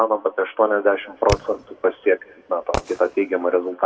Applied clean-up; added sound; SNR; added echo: none; Fireworks; 11 dB; reverberation time 1.9 s.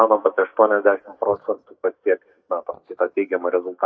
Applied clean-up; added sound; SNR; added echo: neural mask model DeepFilterNet 3.